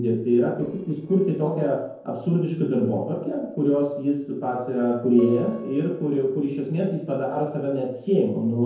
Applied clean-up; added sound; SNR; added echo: neural separator model SepFormer DNS4.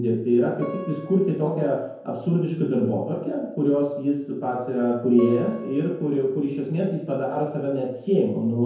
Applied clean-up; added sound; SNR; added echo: none; Acoustic guitar; 17 dB; reverberation time 0.9 s.